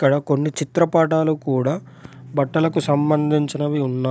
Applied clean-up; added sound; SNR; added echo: none; none; none; none.